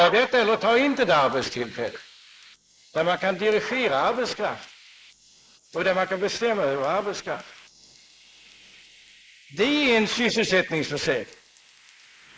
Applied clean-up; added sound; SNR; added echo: neural mask model Resemble Enhance denoiser.